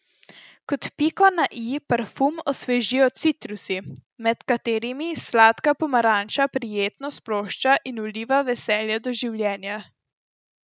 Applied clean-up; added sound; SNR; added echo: none; none; none; none.